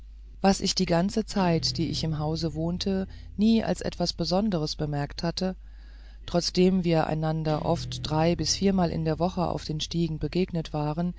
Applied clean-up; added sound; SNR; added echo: none; Guitar; 17 dB; none.